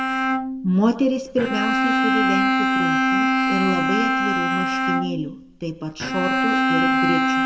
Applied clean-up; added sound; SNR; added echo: none; Bowed string instrument; -5 dB; reverberation time 1.0 s.